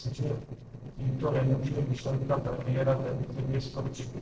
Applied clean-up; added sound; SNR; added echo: neural separator model SepFormer DNS4.